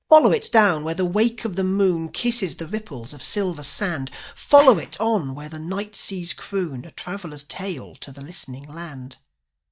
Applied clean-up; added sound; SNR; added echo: neural mask model DeepFilterNet 3.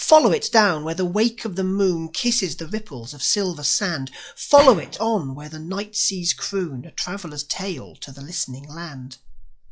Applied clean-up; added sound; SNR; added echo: classical method log-MMSE.